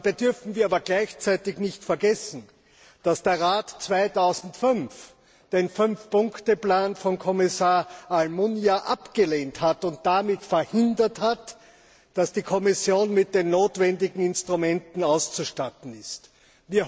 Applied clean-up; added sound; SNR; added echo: none; none; none; none.